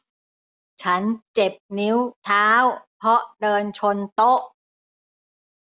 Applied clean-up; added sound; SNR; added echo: none; none; none; none.